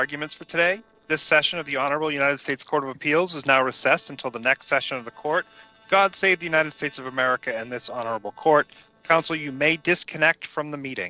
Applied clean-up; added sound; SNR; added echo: neural separator model SepFormer DNS4.